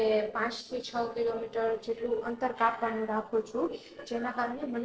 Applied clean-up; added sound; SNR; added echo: neural separator model SepFormer DNS4.